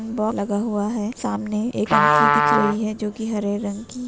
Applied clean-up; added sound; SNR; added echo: none; Trumpet; -2 dB; none.